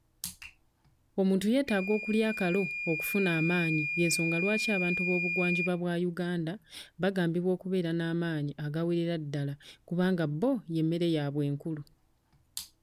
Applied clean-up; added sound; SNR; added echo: none; Microwave oven / Alarm; 8 dB; none.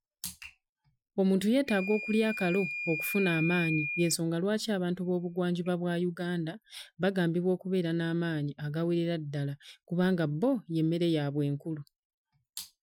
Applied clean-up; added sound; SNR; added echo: classical method Wiener filter.